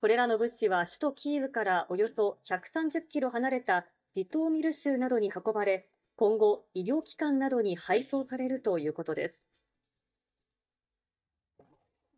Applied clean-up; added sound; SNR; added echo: neural mask model DeepFilterNet 3.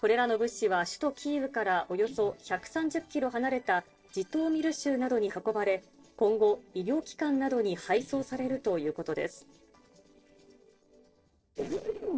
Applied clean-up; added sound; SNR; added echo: neural separator model SepFormer DNS4.